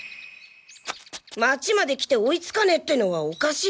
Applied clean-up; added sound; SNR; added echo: none; none; none; none.